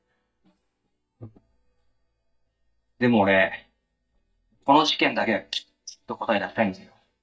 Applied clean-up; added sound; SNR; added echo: neural mask model DeepFilterNet 3.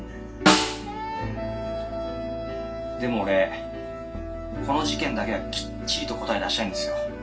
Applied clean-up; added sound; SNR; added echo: none; Snare drum; -1 dB; reverberation time 0.2 s.